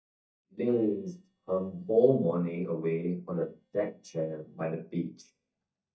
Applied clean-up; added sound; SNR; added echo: neural mask model DeepFilterNet 3.